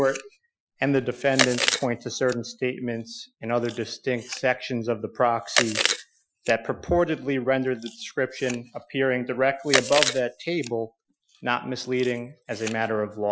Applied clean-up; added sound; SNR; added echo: classical method Wiener filter.